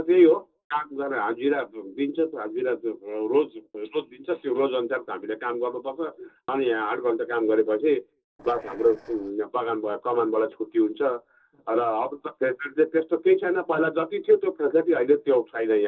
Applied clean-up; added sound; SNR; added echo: neural separator model SepFormer DNS4.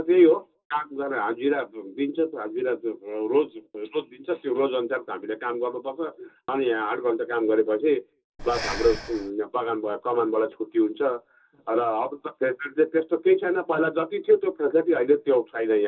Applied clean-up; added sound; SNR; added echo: none; Breathing; 12 dB; reverberation time 0.2 s.